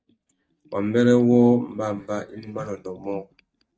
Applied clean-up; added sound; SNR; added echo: neural mask model DeepFilterNet 3.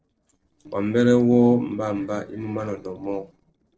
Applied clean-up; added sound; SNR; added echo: neural separator model SepFormer DNS4.